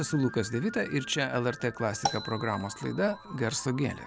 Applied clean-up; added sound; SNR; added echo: none; Marimba, xylophone; 9 dB; none.